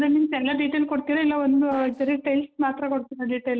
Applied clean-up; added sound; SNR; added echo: neural separator model SepFormer DNS4.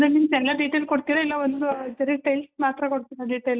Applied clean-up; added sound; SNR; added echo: neural mask model DeepFilterNet 3.